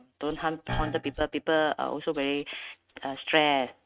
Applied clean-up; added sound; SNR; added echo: neural mask model RNNoise.